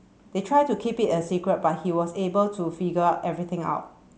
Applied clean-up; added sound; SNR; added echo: none; none; none; none.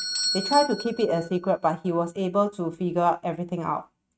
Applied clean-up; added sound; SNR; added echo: neural mask model RNNoise.